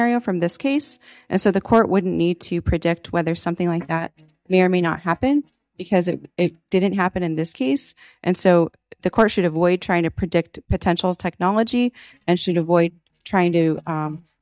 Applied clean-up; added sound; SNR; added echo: neural mask model DeepFilterNet 3.